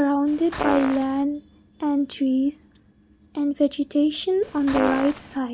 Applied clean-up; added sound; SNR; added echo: none; Fart; 6 dB; none.